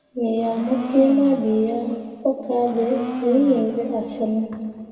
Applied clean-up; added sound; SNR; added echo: none; Domestic sounds, home sounds; 12 dB; reverberation time 2.3 s.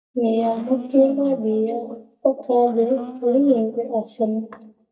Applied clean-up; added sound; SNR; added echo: neural mask model DeepFilterNet 3.